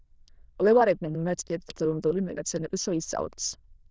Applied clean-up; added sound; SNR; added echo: neural diffusion model UNIVERSE++.